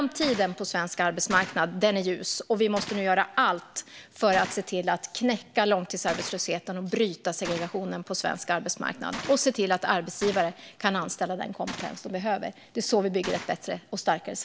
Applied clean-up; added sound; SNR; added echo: none; Gunshot, gunfire; 16 dB; none.